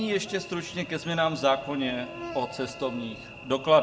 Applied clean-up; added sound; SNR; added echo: none; Cricket / Buzz; 15 dB; reverberation time 0.7 s.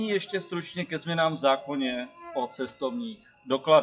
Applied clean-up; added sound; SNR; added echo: classical method WPE with log-MMSE.